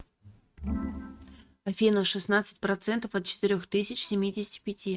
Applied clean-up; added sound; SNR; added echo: neural mask model RNNoise.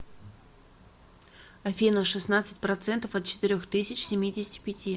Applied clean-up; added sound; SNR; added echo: none; none; none; none.